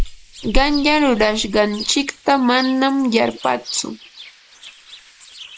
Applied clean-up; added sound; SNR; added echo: neural mask model Resemble Enhance denoiser.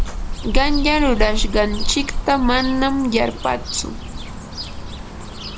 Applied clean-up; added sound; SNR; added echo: none; Cricket / Bird; 1 dB; none.